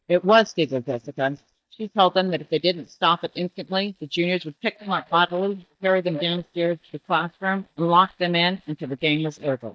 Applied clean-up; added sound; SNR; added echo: neural mask model DeepFilterNet 3.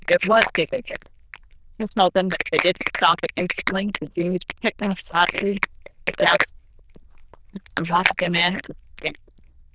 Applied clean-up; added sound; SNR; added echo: neural diffusion model UNIVERSE++.